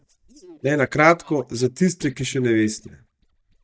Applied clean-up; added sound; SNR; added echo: neural mask model DeepFilterNet 3.